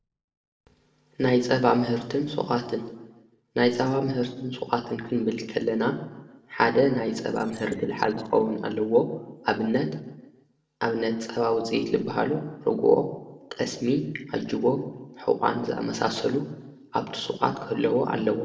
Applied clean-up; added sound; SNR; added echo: neural separator model SepFormer DNS4.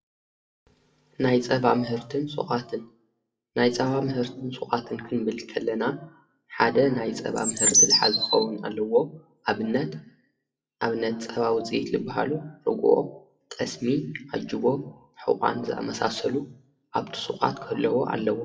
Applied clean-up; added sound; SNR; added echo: classical method WPE with log-MMSE.